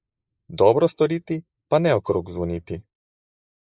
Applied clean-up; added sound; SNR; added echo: neural mask model Resemble Enhance denoiser.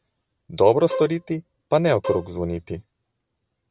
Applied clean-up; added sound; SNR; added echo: none; Bowed string instrument; 11 dB; none.